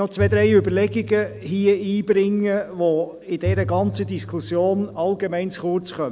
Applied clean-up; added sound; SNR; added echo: none; Bowed string instrument; 9 dB; none.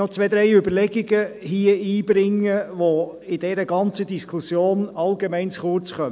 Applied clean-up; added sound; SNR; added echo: none; none; none; none.